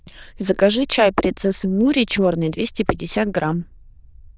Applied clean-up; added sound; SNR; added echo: neural diffusion model UNIVERSE++.